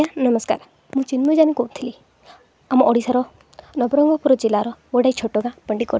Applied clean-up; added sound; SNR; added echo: none; none; none; none.